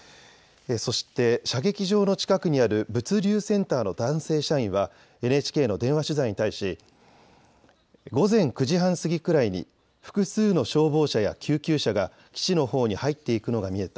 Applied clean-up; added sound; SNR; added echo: none; none; none; none.